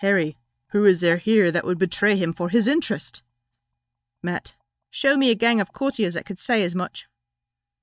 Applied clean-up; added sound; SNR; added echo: neural mask model DeepFilterNet 3.